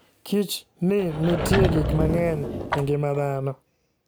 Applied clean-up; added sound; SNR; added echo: none; Sliding door / Wood; 1 dB; none.